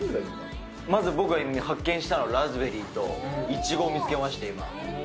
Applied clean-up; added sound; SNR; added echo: none; none; none; none.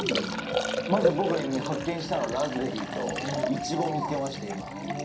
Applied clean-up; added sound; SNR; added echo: none; Liquid; 3 dB; reverberation time 0.3 s.